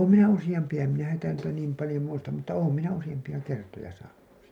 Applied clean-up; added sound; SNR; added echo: none; none; none; none.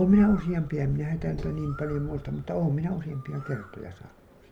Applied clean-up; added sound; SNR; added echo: none; Bird; 14 dB; none.